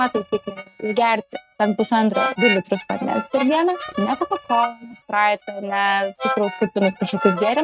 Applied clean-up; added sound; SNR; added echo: neural mask model RNNoise.